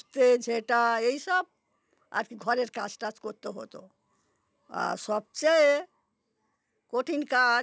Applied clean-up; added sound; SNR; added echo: none; none; none; none.